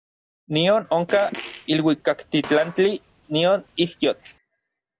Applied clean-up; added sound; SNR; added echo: none; Fart; 18 dB; none.